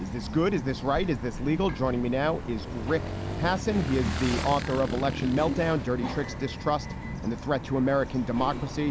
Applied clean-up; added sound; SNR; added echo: none; Bird vocalization, bird call, bird song + Motorcycle / Engine; 6 dB; none.